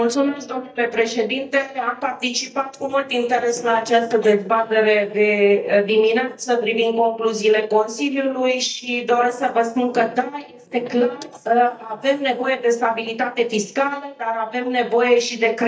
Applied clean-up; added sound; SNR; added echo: neural mask model DeepFilterNet 3.